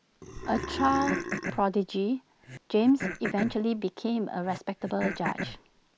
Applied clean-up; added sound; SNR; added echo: none; Cough + Burping, eructation; 7 dB; none.